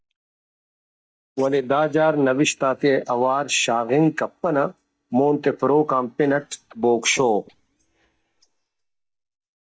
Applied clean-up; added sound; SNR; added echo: neural mask model DeepFilterNet 3.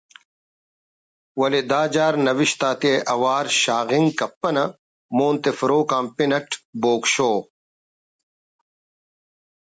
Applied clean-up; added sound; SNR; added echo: none; none; none; none.